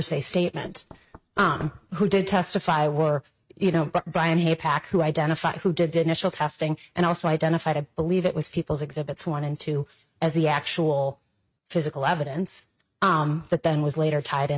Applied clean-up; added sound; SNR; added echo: neural mask model RNNoise.